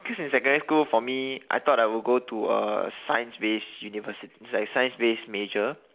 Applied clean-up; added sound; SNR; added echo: none; none; none; none.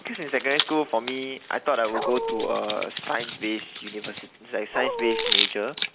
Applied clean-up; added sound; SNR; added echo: none; Dog + Hands; 2 dB; none.